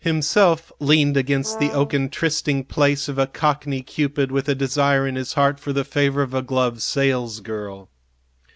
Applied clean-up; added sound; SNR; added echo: none; Brass instrument; 14 dB; none.